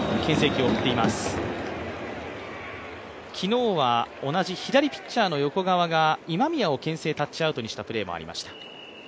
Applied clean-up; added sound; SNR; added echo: none; none; none; none.